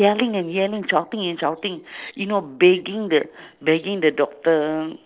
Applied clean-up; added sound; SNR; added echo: neural separator model SepFormer DNS4.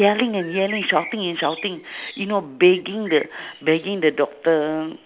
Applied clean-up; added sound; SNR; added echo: none; Bird; 16 dB; none.